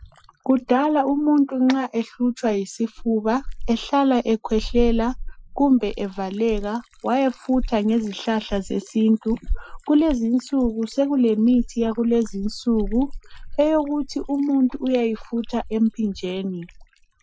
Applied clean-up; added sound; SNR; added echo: classical method Wiener filter.